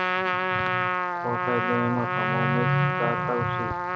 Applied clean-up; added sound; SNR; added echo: none; Trumpet; -2 dB; none.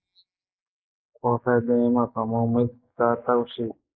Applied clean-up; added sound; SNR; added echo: neural mask model Resemble Enhance denoiser.